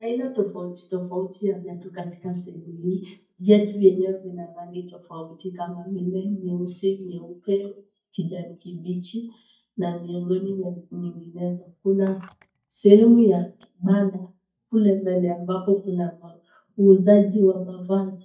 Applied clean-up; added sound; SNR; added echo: neural mask model DeepFilterNet 3.